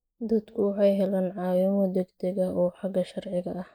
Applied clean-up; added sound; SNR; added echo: neural mask model Resemble Enhance denoiser.